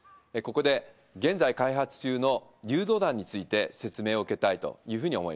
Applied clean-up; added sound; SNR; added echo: none; none; none; none.